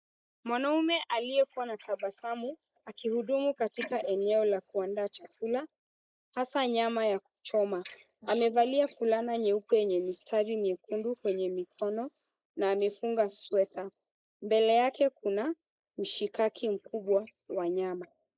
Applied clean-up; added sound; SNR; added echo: neural mask model Resemble Enhance denoiser.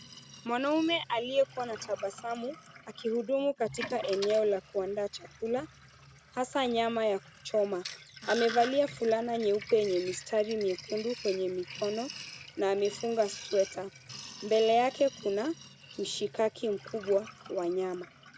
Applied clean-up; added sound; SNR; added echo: none; Sink (filling or washing); 15 dB; none.